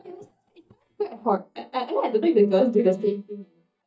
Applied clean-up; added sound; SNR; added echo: neural mask model DeepFilterNet 3.